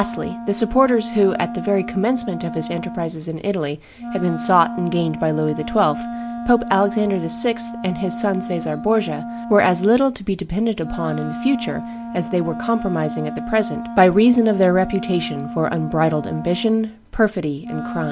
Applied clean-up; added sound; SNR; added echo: none; Wind instrument, woodwind instrument; 10 dB; none.